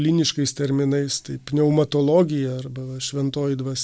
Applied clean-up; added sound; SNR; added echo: none; none; none; none.